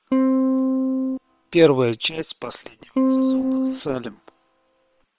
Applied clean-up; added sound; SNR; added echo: neural separator model SepFormer WHAM!.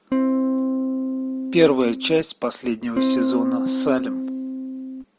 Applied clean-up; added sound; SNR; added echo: none; Electric guitar / Strum; -1 dB; none.